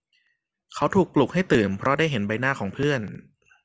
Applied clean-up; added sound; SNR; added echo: none; none; none; none.